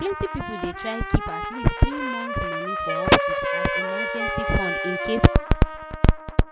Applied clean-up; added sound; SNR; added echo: none; Trumpet + Wind instrument, woodwind instrument; 5 dB; none.